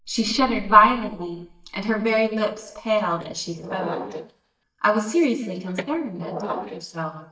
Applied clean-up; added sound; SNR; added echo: neural mask model DeepFilterNet 3.